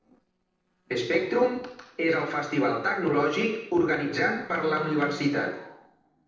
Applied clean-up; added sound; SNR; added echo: neural separator model SepFormer DNS4.